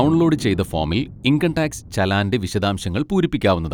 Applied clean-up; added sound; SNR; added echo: none; Thunder; 17 dB; none.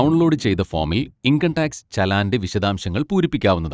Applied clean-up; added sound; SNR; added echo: neural mask model RNNoise.